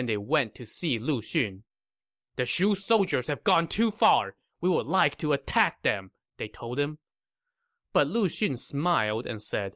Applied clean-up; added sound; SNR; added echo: none; none; none; none.